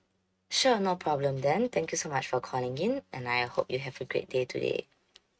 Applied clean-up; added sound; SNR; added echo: neural mask model RNNoise.